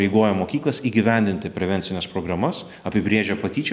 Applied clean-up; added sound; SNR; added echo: none; none; none; none.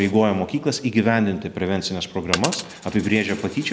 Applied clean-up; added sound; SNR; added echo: none; Coin (dropping); 13 dB; none.